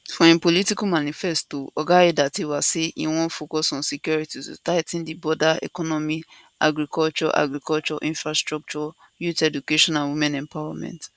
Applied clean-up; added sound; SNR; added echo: none; none; none; none.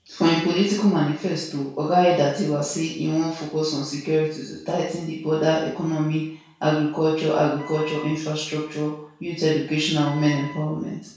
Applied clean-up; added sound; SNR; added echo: none; Wind instrument, woodwind instrument; 19 dB; reverberation time 0.6 s.